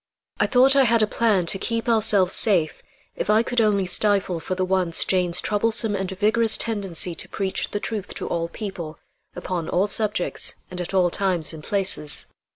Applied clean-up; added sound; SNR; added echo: none; none; none; none.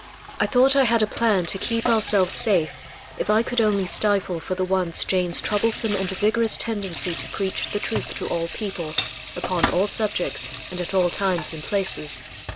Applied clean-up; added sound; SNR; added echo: none; Sink (filling or washing) / Water tap, faucet; 10 dB; none.